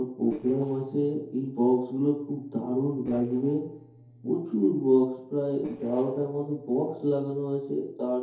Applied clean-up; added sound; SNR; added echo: neural separator model SepFormer DNS4.